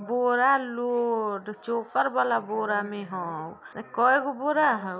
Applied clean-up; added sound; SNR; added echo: none; none; none; none.